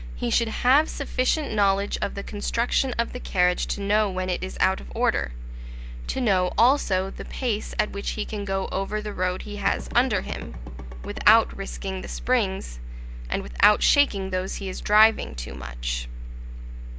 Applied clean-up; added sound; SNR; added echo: none; Drum / Drum kit; 16 dB; none.